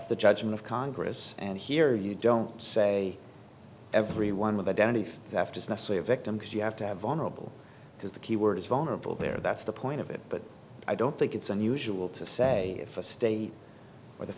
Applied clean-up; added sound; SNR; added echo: none; Slam; 16 dB; none.